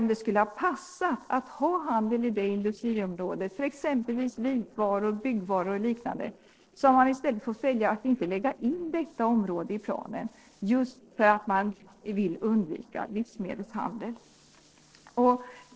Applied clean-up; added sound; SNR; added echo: neural separator model SepFormer DNS4.